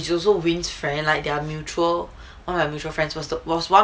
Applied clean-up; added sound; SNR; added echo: none; none; none; none.